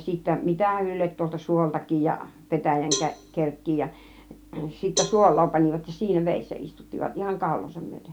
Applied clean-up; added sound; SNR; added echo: none; Cowbell; 11 dB; none.